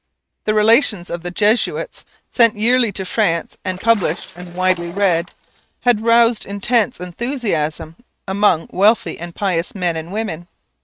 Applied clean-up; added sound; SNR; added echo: neural mask model RNNoise.